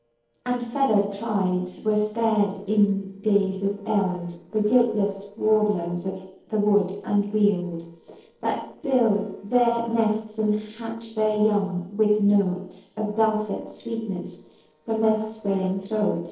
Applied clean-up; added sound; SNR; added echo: neural separator model SepFormer DNS4.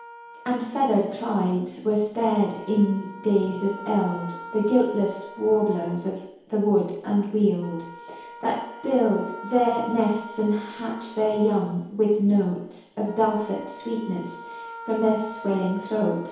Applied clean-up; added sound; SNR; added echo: none; Wind instrument, woodwind instrument; 17 dB; reverberation time 2.2 s.